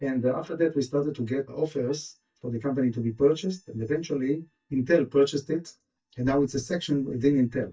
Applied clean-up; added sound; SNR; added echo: neural mask model DeepFilterNet 3.